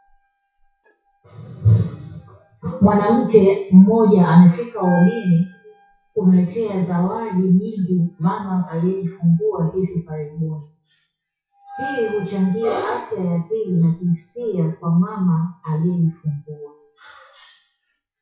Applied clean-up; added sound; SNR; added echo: classical method WPE with log-MMSE.